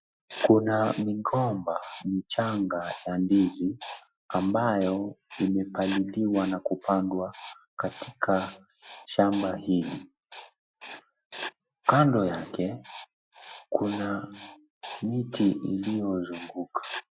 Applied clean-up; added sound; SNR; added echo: classical method Wiener filter.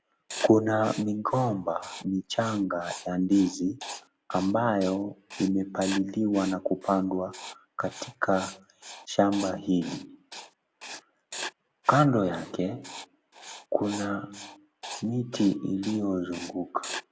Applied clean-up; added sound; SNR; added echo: none; Writing; 15 dB; none.